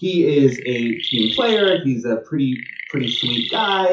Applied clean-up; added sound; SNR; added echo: classical method WPE with log-MMSE.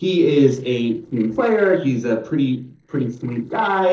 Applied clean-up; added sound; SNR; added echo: neural separator model SepFormer DNS4.